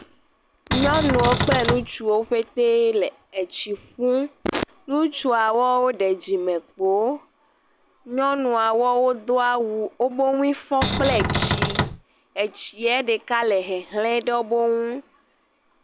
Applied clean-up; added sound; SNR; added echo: none; Cupboard open or close; 0 dB; none.